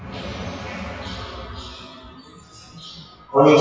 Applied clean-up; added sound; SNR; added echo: classical method WPE with log-MMSE.